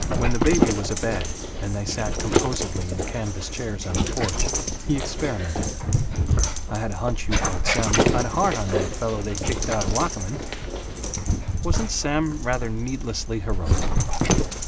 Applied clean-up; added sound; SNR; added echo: none; Dog; -4 dB; none.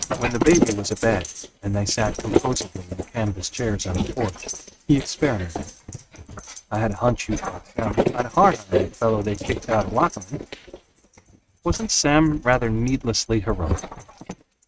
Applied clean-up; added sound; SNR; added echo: neural mask model RNNoise.